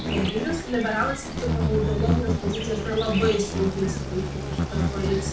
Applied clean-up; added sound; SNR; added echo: none; Insect; 0 dB; reverberation time 0.3 s.